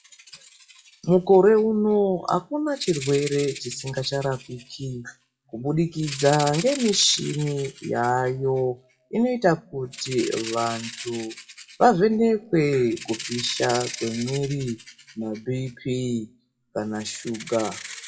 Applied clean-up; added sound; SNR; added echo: classical method WPE with log-MMSE.